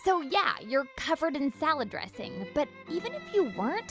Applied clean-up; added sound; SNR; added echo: none; none; none; none.